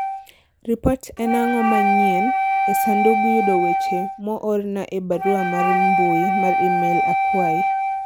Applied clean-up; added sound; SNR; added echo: none; Wind instrument, woodwind instrument; -2 dB; none.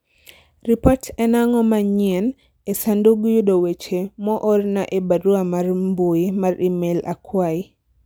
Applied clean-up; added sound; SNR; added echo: none; none; none; none.